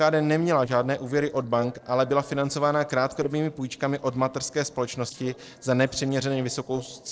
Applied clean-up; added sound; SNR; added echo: neural separator model SepFormer DNS4.